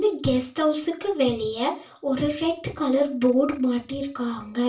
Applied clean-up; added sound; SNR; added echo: none; none; none; reverberation time 0.3 s.